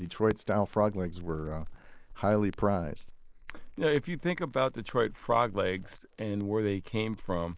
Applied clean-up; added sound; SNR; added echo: neural mask model Resemble Enhance denoiser.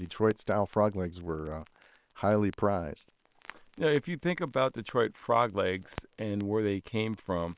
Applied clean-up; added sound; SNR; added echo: neural separator model SepFormer WHAM!.